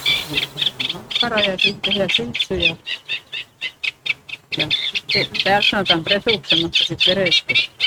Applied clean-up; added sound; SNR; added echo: neural mask model RNNoise.